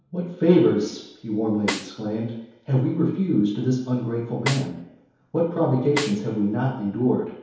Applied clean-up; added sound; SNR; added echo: none; Snare drum; 11 dB; reverberation time 2.2 s.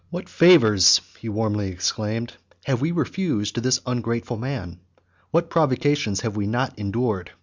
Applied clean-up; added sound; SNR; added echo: none; none; none; none.